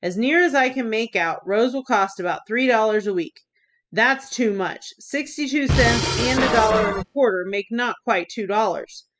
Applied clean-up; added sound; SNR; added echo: classical method spectral subtraction.